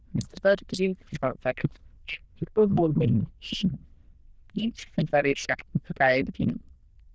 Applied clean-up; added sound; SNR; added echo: neural diffusion model UNIVERSE++.